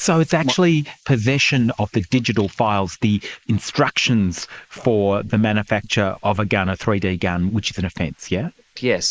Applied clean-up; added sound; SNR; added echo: neural mask model Resemble Enhance denoiser.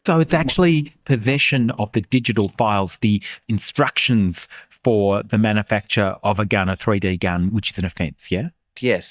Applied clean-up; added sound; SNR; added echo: neural mask model DeepFilterNet 3.